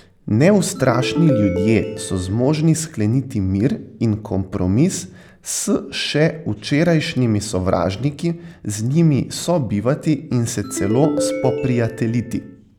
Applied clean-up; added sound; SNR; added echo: none; Ringtone; 6 dB; none.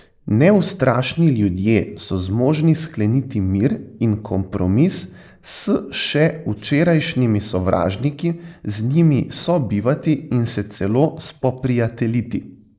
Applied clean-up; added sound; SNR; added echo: neural mask model Resemble Enhance denoiser.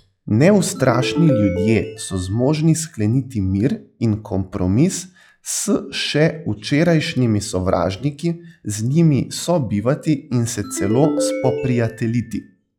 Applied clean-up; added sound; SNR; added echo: classical method log-MMSE.